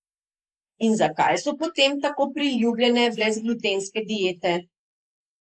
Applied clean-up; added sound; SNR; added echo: neural mask model Resemble Enhance denoiser.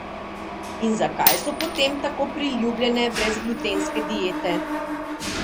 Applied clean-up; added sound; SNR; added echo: none; Mechanisms + Coin (dropping); 2 dB; none.